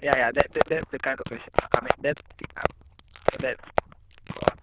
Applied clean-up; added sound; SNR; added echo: neural diffusion model UNIVERSE++.